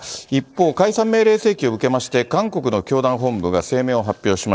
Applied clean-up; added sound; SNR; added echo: neural separator model SepFormer DNS4.